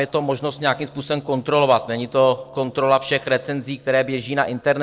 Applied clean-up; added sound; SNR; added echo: neural separator model SepFormer DNS4.